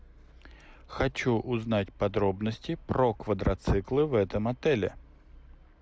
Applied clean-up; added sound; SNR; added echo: none; none; none; none.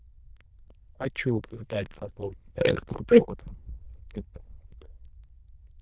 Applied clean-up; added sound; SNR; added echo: neural diffusion model UNIVERSE++.